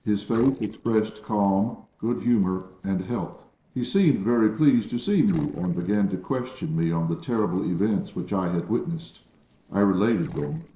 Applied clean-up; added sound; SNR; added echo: neural separator model SepFormer DNS4.